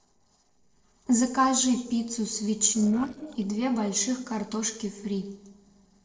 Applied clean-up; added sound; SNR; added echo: neural separator model SepFormer DNS4.